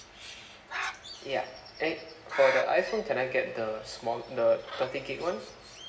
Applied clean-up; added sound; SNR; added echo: none; Bird; 10 dB; reverberation time 0.8 s.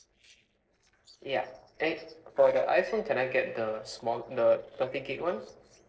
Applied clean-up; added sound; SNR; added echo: neural separator model SepFormer DNS4.